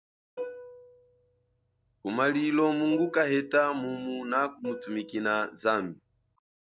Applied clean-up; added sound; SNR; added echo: none; Plucked string instrument; 15 dB; none.